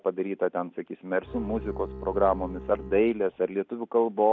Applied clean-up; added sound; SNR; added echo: none; Bowed string instrument; 12 dB; none.